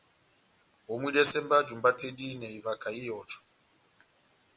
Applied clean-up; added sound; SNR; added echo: none; none; none; none.